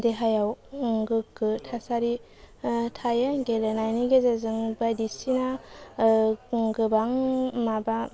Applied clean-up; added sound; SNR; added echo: none; none; none; none.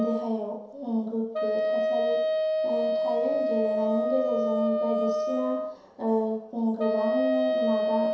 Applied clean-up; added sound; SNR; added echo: none; Wind instrument, woodwind instrument; -2 dB; reverberation time 0.7 s.